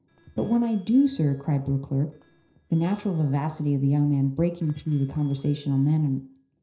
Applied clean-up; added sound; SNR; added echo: neural separator model SepFormer DNS4.